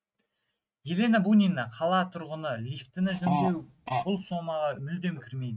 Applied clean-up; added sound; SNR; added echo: neural mask model RNNoise.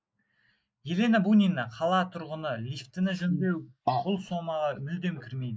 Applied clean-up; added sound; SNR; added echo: neural mask model Resemble Enhance denoiser.